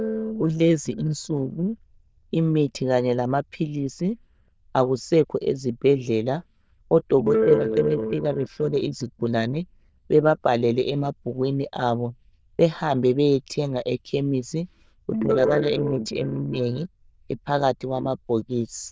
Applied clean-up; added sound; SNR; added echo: neural diffusion model UNIVERSE++.